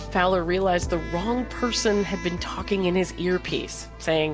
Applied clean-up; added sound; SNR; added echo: none; none; none; none.